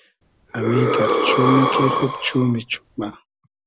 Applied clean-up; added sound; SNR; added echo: none; Breathing; 0 dB; none.